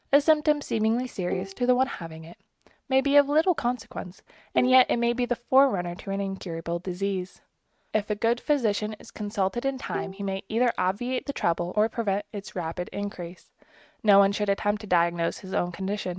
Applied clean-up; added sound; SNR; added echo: neural mask model RNNoise.